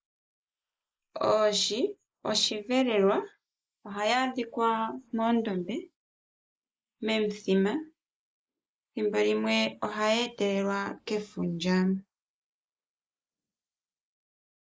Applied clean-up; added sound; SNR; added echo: neural mask model Resemble Enhance denoiser.